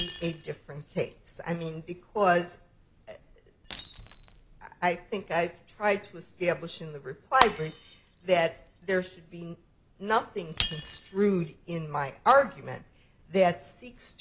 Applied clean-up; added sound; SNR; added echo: none; Shatter; 7 dB; none.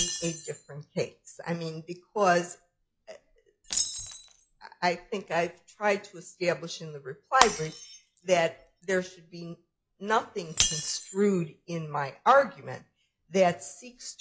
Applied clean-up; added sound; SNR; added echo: classical method log-MMSE.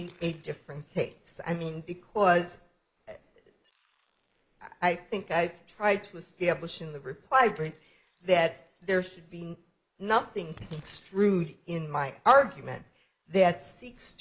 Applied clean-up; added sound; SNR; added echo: neural mask model Resemble Enhance denoiser.